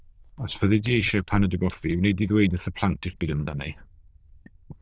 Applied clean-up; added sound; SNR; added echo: neural diffusion model UNIVERSE++.